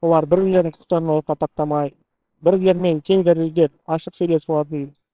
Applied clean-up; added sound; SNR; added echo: neural separator model SepFormer WHAMR!.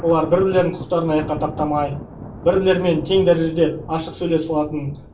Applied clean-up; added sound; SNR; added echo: none; Thunder; 14 dB; reverberation time 0.3 s.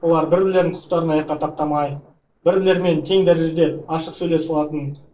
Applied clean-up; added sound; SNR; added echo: neural separator model SepFormer DNS4.